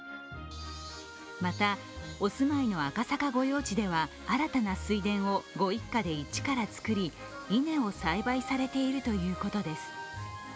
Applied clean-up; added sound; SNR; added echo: none; none; none; none.